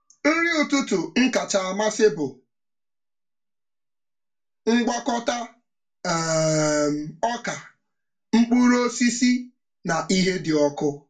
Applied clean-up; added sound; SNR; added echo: none; none; none; reverberation time 0.2 s.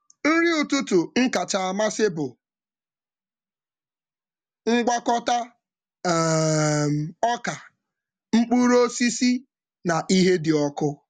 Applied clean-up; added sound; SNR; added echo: none; none; none; none.